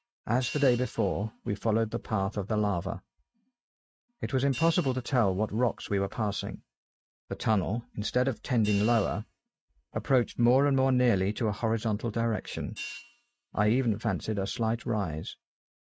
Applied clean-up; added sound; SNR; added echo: neural mask model RNNoise.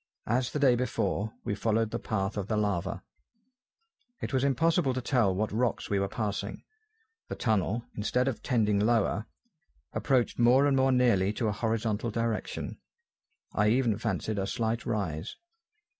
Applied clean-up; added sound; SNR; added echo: none; none; none; none.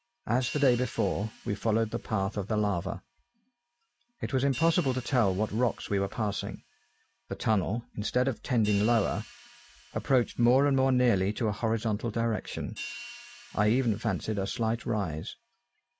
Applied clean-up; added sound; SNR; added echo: none; Hi-hat; 20 dB; none.